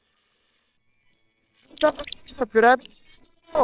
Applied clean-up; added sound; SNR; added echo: neural separator model SepFormer WHAMR!.